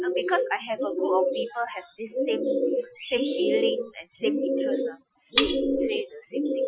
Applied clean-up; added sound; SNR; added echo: classical method Wiener filter.